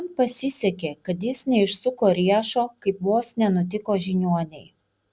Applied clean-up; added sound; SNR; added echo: none; none; none; none.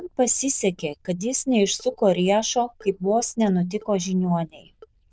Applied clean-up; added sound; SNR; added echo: neural diffusion model UNIVERSE++.